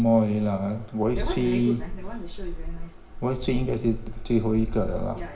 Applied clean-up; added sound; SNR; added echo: none; Keys jangling; 6 dB; reverberation time 0.8 s.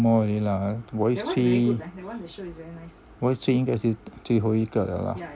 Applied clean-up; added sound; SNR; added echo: none; none; none; none.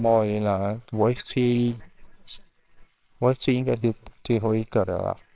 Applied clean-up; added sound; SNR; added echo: neural separator model SepFormer WHAMR!.